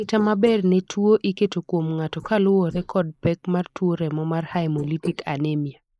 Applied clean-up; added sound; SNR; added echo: neural mask model Resemble Enhance denoiser.